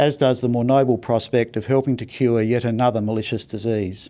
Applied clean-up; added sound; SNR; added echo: none; none; none; none.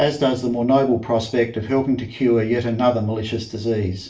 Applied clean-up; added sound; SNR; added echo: none; none; none; reverberation time 0.4 s.